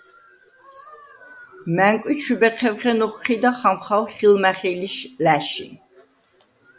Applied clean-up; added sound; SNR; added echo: none; none; none; none.